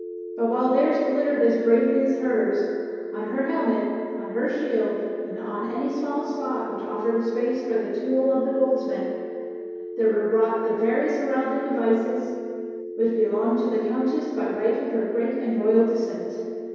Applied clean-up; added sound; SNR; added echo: none; Telephone; 10 dB; reverberation time 2.2 s.